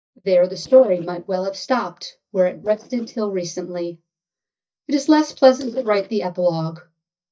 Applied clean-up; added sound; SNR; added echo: neural mask model DeepFilterNet 3.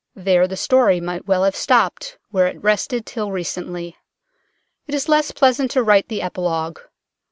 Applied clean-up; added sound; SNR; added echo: none; none; none; none.